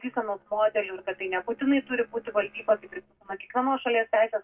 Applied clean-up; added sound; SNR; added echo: neural separator model SepFormer DNS4.